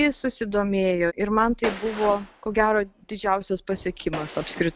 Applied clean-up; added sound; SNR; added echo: none; Gunshot, gunfire; 15 dB; none.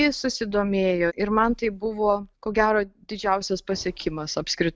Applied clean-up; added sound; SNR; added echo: none; none; none; none.